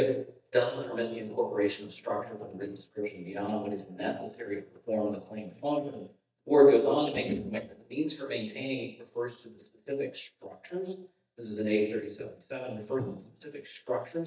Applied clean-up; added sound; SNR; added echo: neural mask model DeepFilterNet 3.